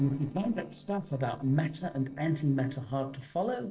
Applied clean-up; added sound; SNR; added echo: neural separator model SepFormer DNS4.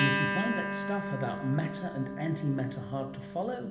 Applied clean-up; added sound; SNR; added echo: none; Acoustic guitar; 2 dB; reverberation time 1.0 s.